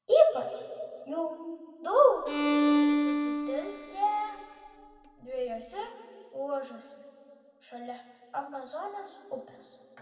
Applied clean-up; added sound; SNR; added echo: none; Bowed string instrument; -1 dB; reverberation time 2.1 s.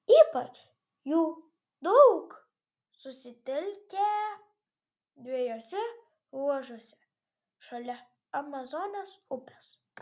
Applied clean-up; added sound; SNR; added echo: none; none; none; none.